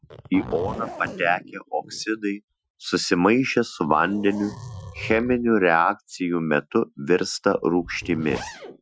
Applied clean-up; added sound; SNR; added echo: classical method Wiener filter.